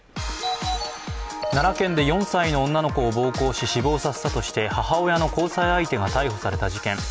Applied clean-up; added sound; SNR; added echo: none; none; none; none.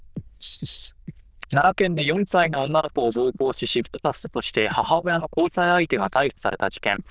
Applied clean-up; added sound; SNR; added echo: neural diffusion model UNIVERSE++.